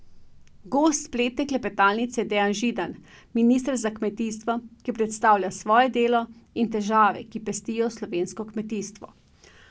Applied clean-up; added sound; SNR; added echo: none; none; none; none.